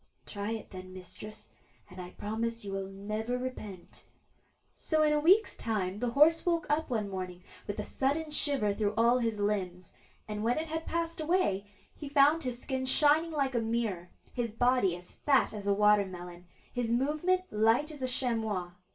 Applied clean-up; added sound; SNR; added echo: none; none; none; reverberation time 0.2 s.